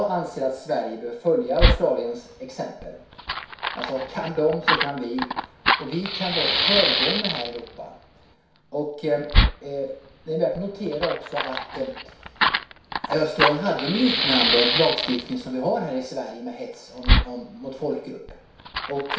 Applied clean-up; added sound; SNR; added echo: none; Fire; -1 dB; reverberation time 0.6 s.